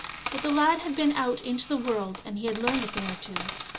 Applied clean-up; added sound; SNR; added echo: none; Coin (dropping); 9 dB; none.